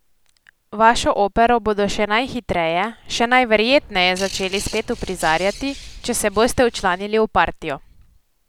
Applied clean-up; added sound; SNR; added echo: none; Bird; 16 dB; none.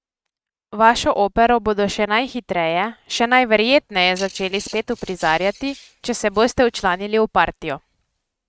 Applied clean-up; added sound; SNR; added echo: neural mask model RNNoise.